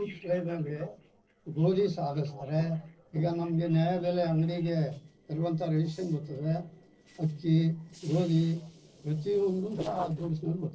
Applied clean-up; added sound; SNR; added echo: neural separator model SepFormer DNS4.